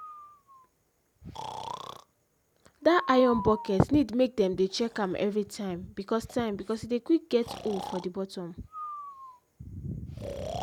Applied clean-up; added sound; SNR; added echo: none; Breathing; 13 dB; none.